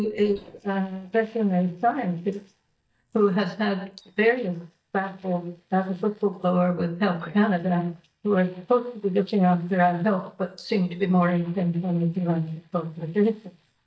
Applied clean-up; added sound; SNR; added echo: neural mask model DeepFilterNet 3.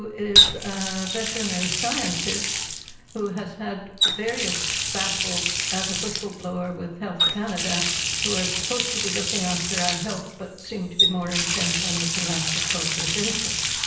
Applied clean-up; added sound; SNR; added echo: none; Water tap, faucet; -5 dB; reverberation time 0.8 s.